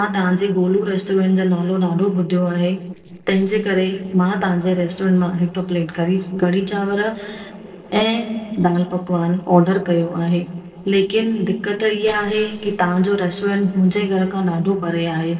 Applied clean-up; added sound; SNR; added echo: neural separator model SepFormer DNS4.